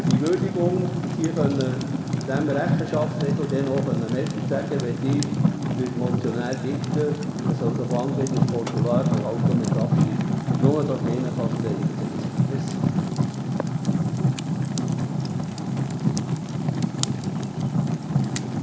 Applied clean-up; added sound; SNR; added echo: none; Fire; -5 dB; reverberation time 1.9 s.